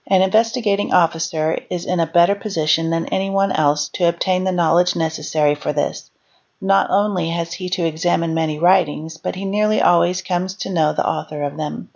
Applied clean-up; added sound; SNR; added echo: none; none; none; none.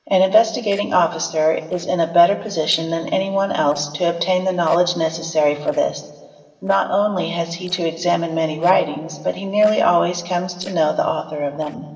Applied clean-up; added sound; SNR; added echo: neural separator model SepFormer DNS4.